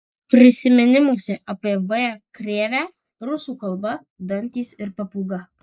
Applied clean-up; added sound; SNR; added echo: neural mask model Resemble Enhance denoiser.